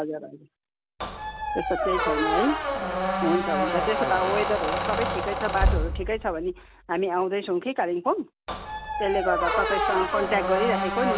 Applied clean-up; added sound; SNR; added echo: none; Squeak; 0 dB; none.